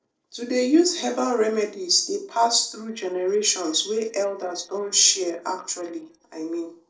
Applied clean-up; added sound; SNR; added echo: neural separator model SepFormer DNS4.